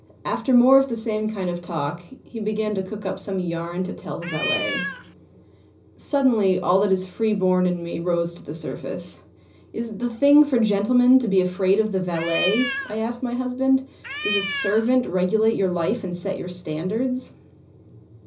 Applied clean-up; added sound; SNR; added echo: none; Cat; 5 dB; reverberation time 0.5 s.